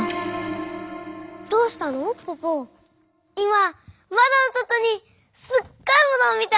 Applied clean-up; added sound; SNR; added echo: none; none; none; none.